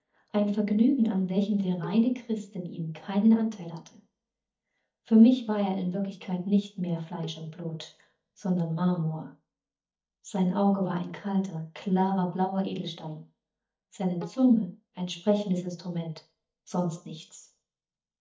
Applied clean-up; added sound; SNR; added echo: neural mask model DeepFilterNet 3.